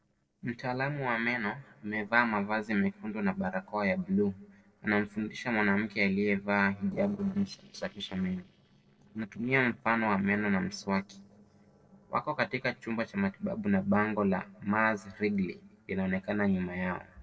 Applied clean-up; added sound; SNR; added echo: neural separator model SepFormer DNS4.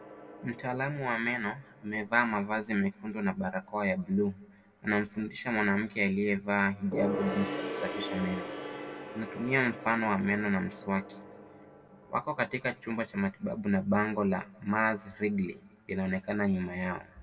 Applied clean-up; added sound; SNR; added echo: none; Gong; 12 dB; reverberation time 1.8 s.